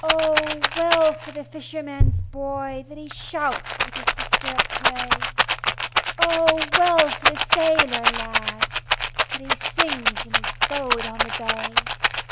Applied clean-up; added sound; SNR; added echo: none; Rattle; -3 dB; none.